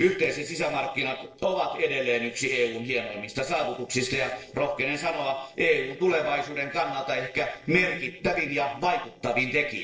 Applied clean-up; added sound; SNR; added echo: neural separator model SepFormer DNS4.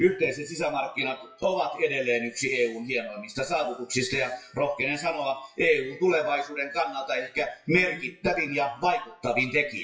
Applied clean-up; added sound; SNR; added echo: classical method WPE with log-MMSE.